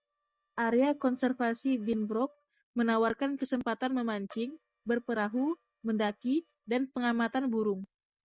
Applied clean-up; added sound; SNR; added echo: neural mask model DeepFilterNet 3.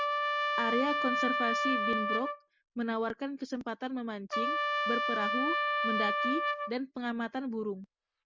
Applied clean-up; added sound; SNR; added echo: none; Trumpet; -3 dB; none.